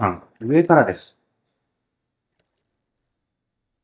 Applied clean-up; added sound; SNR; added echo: neural mask model DeepFilterNet 3.